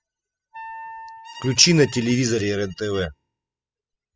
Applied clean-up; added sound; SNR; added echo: classical method spectral subtraction.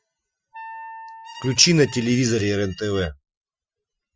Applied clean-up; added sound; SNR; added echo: classical method Wiener filter.